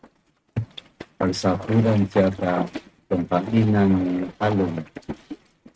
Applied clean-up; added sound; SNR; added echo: neural mask model RNNoise.